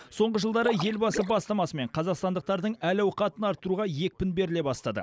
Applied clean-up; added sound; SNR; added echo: neural mask model Resemble Enhance denoiser.